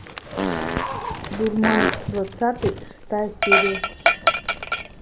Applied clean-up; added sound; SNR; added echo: none; Fart + Dog; -2 dB; none.